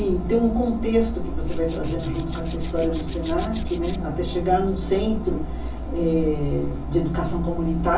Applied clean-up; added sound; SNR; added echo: none; Tools; 16 dB; reverberation time 0.2 s.